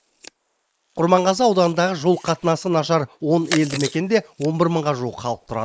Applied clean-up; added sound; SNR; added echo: neural mask model Resemble Enhance denoiser.